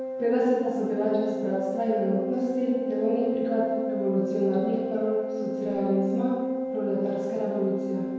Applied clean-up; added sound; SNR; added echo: none; Organ; 3 dB; reverberation time 1.2 s.